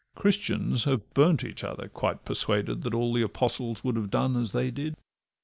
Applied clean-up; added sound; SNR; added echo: none; none; none; none.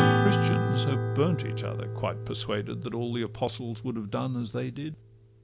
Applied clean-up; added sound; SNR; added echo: none; Acoustic guitar / Strum; -2 dB; none.